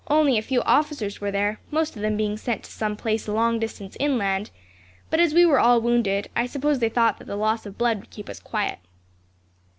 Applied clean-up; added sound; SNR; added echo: none; none; none; none.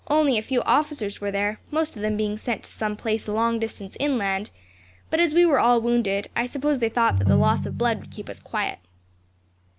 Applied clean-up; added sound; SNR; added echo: none; Ringtone; 0 dB; none.